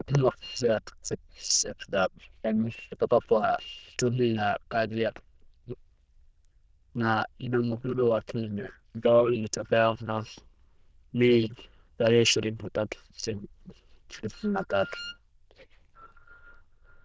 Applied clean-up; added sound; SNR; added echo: neural diffusion model UNIVERSE++.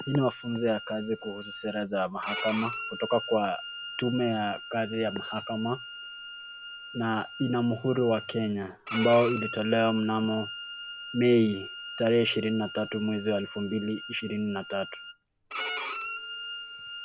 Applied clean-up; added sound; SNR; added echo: none; Bowed string instrument; 10 dB; none.